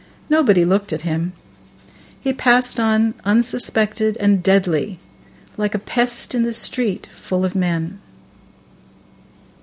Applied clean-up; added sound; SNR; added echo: none; none; none; none.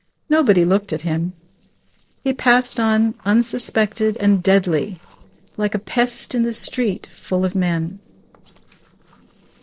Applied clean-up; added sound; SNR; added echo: neural separator model SepFormer DNS4.